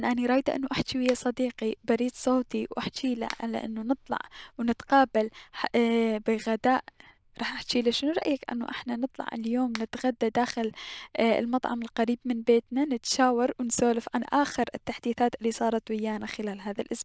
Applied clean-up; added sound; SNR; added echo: neural diffusion model UNIVERSE++.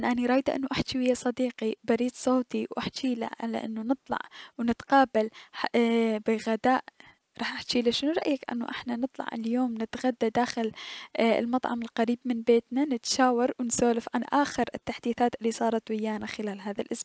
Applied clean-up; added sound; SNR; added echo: none; none; none; none.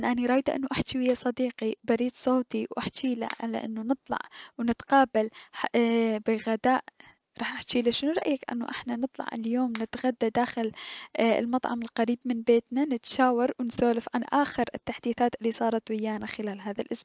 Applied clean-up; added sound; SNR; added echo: neural separator model SepFormer DNS4.